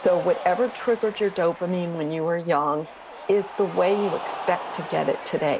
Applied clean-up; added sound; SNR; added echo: none; Cheering; 12 dB; none.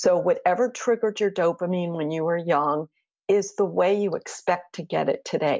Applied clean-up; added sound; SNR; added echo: none; none; none; none.